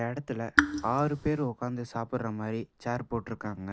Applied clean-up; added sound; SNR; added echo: none; Raindrop / Drip; -3 dB; none.